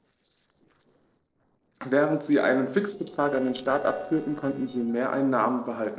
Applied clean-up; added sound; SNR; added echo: neural separator model SepFormer DNS4.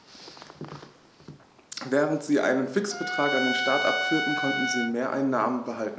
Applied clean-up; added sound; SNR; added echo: none; Trumpet; 3 dB; none.